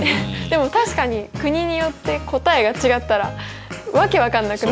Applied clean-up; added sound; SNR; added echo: none; none; none; none.